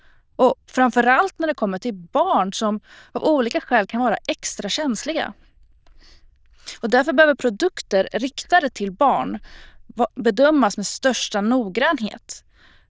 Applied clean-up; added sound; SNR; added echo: neural diffusion model UNIVERSE++.